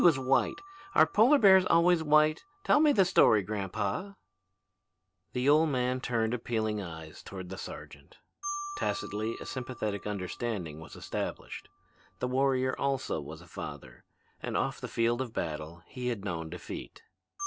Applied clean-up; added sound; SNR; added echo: none; Marimba, xylophone; 19 dB; none.